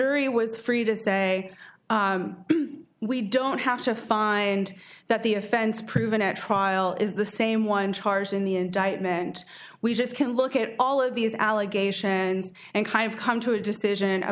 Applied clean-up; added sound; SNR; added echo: none; none; none; none.